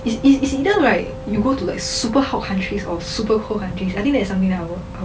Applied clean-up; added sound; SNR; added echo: none; Wind instrument, woodwind instrument; 18 dB; none.